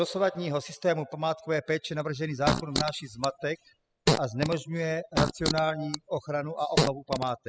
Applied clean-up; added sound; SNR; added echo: classical method spectral subtraction.